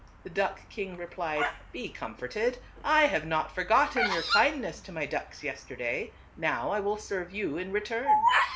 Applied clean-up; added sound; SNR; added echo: none; Bird vocalization, bird call, bird song; 3 dB; none.